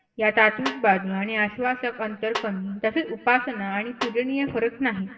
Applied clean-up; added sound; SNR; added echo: none; Snare drum; 13 dB; reverberation time 1.3 s.